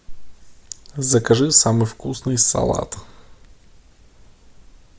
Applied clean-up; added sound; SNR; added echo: none; none; none; none.